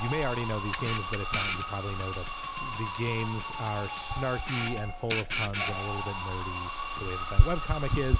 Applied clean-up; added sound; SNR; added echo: none; Camera + Alarm; -3 dB; none.